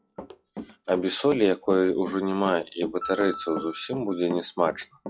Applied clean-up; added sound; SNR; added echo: classical method log-MMSE.